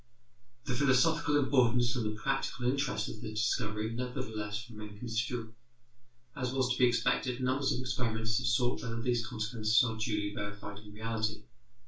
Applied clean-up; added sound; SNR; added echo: none; none; none; reverberation time 0.3 s.